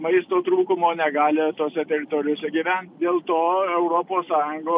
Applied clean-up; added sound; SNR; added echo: none; none; none; none.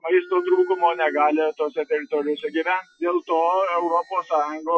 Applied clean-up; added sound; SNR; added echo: classical method Wiener filter.